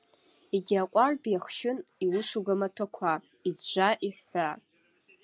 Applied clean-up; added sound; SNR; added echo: none; none; none; none.